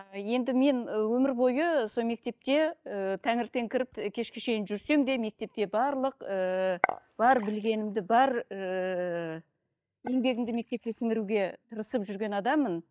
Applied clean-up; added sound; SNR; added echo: neural mask model DeepFilterNet 3.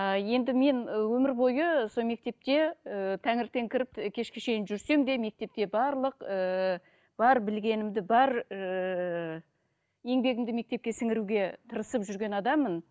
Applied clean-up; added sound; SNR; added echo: none; none; none; none.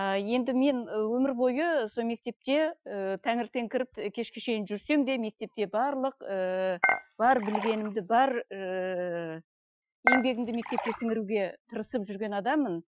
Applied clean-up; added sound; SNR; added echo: classical method Wiener filter.